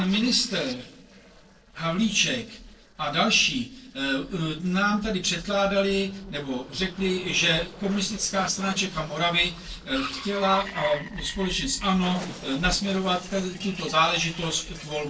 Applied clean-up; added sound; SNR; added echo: neural separator model SepFormer DNS4.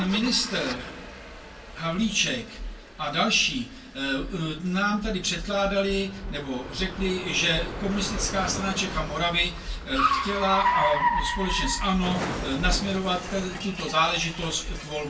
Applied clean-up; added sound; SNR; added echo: none; Car; 5 dB; reverberation time 0.2 s.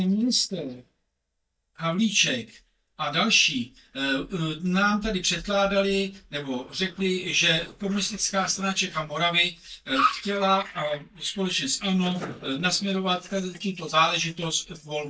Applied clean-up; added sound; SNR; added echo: neural mask model DeepFilterNet 3.